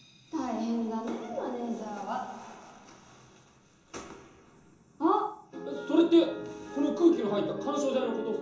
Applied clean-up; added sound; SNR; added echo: none; none; none; reverberation time 0.6 s.